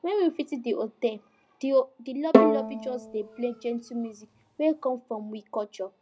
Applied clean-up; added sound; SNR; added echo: none; Bowed string instrument; -3 dB; none.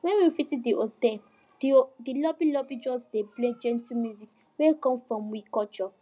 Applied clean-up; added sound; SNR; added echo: none; none; none; none.